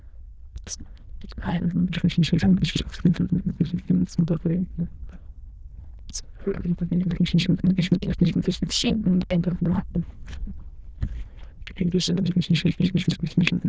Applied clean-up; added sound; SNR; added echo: neural diffusion model UNIVERSE++.